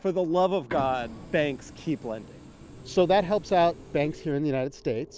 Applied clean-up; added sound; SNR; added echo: none; Printer; 16 dB; none.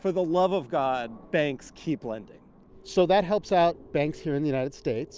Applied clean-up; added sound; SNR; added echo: none; none; none; none.